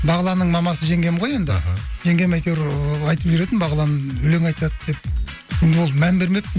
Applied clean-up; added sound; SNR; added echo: none; none; none; none.